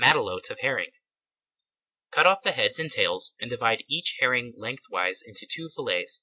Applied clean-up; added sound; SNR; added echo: none; none; none; none.